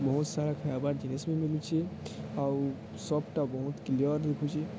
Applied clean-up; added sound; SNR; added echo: none; none; none; none.